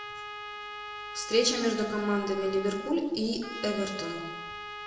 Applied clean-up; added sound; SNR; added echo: none; Trumpet; 10 dB; reverberation time 1.1 s.